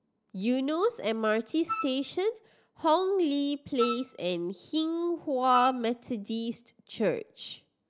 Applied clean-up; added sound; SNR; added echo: none; Wind instrument, woodwind instrument; 9 dB; none.